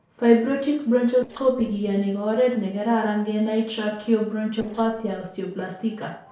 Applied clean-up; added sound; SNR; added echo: neural separator model SepFormer DNS4.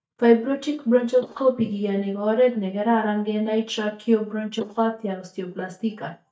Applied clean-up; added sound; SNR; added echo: neural mask model DeepFilterNet 3.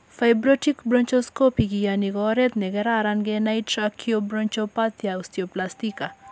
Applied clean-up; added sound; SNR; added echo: none; none; none; none.